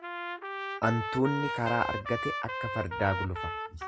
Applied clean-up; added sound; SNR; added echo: none; Trumpet; 4 dB; none.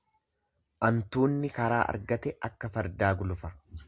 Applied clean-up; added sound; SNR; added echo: none; none; none; none.